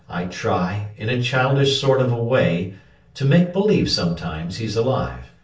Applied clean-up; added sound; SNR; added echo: none; none; none; reverberation time 0.4 s.